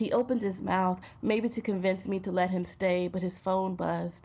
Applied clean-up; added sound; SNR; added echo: none; none; none; none.